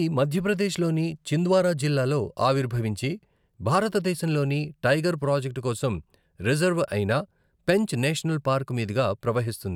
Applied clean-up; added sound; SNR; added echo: none; none; none; none.